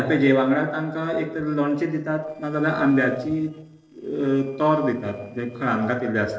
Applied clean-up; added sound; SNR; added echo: neural separator model SepFormer DNS4.